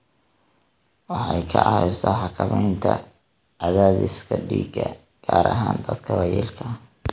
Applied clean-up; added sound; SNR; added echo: none; none; none; none.